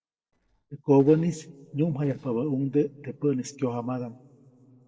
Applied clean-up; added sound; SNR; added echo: neural separator model SepFormer DNS4.